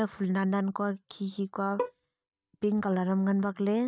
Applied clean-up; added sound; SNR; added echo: neural mask model RNNoise.